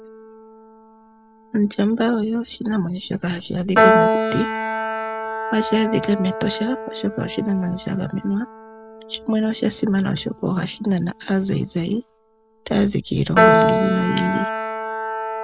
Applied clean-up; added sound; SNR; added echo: none; Piano; 1 dB; none.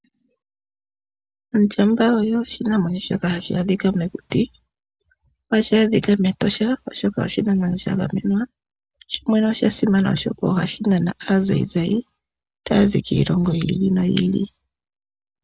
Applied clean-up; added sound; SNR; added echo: none; none; none; none.